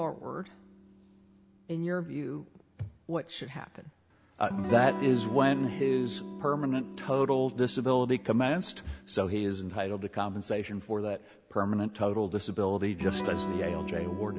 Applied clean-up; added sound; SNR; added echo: none; Electric guitar / Strum; 10 dB; none.